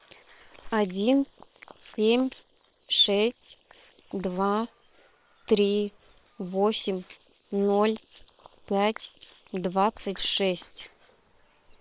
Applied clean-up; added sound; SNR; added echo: neural separator model SepFormer WHAM!.